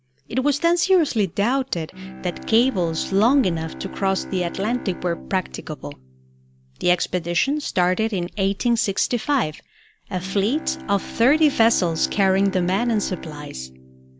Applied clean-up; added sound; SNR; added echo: none; Bowed string instrument; 15 dB; none.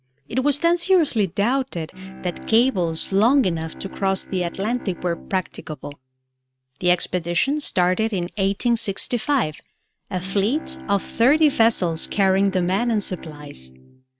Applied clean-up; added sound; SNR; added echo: neural mask model RNNoise.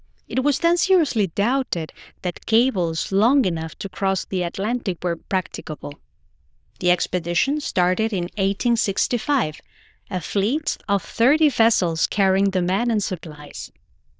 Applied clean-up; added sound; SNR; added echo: neural diffusion model UNIVERSE++.